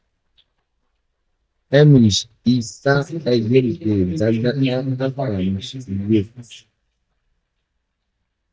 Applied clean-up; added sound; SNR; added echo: neural mask model DeepFilterNet 3.